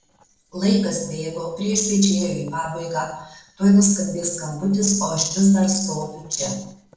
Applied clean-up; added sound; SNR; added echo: neural separator model SepFormer DNS4.